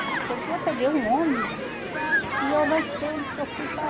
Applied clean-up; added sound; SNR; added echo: none; Human group actions; 2 dB; none.